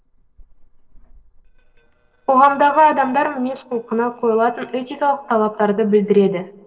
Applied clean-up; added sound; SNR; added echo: neural separator model SepFormer DNS4.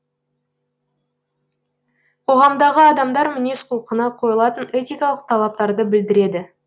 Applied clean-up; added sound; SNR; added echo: none; none; none; none.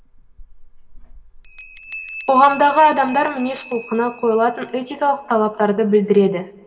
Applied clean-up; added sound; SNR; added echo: none; Bell; 20 dB; reverberation time 1.4 s.